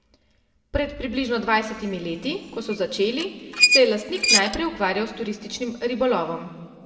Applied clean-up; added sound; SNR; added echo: none; Squeak; -1 dB; reverberation time 1.7 s.